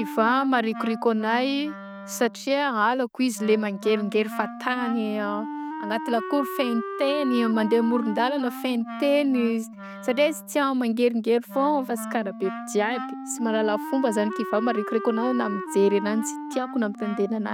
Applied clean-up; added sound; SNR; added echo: none; Wind instrument, woodwind instrument; 10 dB; none.